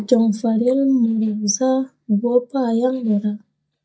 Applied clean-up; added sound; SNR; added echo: neural mask model DeepFilterNet 3.